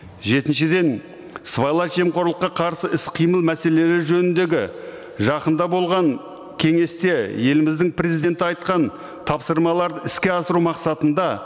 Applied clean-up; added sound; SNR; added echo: none; none; none; none.